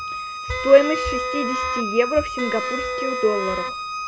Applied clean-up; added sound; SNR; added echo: none; Bowed string instrument + Wind instrument, woodwind instrument; 4 dB; none.